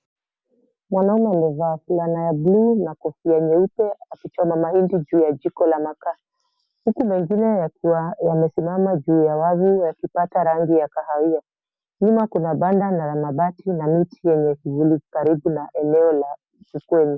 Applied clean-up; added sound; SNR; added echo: none; none; none; none.